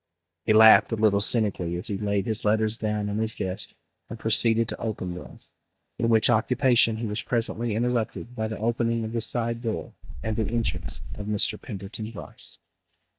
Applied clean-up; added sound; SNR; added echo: neural mask model DeepFilterNet 3.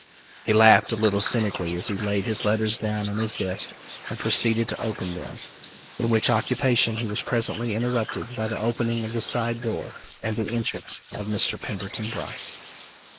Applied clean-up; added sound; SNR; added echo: neural mask model Resemble Enhance denoiser.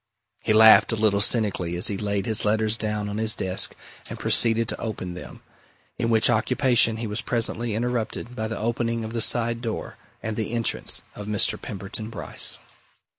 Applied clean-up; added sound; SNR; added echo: none; none; none; none.